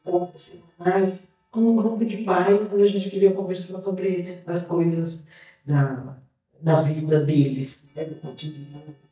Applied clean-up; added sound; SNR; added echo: neural mask model DeepFilterNet 3.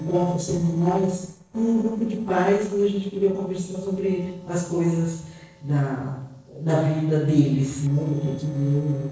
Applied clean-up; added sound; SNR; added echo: neural separator model SepFormer DNS4.